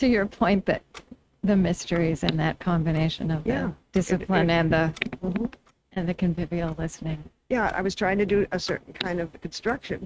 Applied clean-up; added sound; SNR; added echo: neural mask model RNNoise.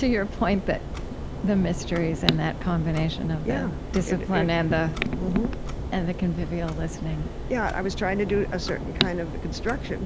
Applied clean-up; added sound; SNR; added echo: none; Clock; 4 dB; none.